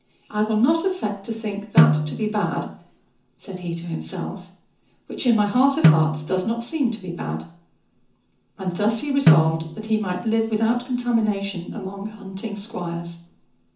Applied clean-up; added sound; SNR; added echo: none; Snare drum; -1 dB; reverberation time 0.6 s.